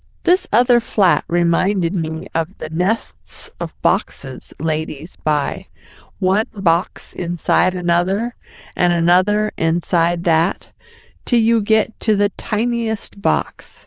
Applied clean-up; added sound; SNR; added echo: neural diffusion model UNIVERSE++.